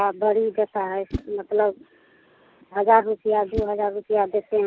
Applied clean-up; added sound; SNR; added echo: none; Whoosh, swoosh, swish; 16 dB; none.